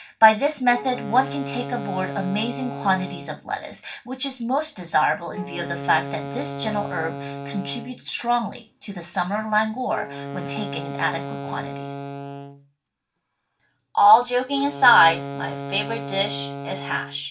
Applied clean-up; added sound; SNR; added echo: none; Wind instrument, woodwind instrument; 10 dB; reverberation time 0.2 s.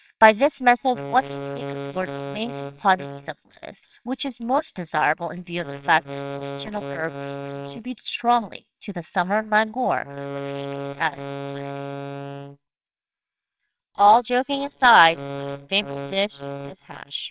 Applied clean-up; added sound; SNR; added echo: neural separator model SepFormer WHAMR!.